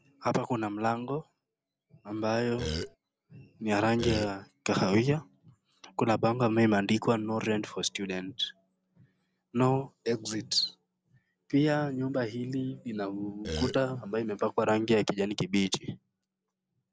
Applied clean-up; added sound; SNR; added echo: none; Burping, eructation; 4 dB; none.